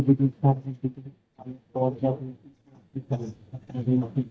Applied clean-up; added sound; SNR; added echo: neural mask model DeepFilterNet 3.